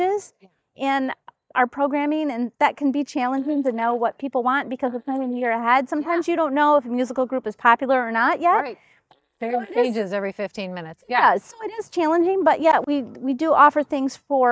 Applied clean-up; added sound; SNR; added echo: neural mask model DeepFilterNet 3.